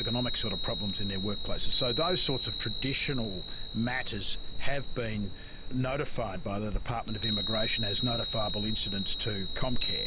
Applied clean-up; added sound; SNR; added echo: none; Chime; -5 dB; none.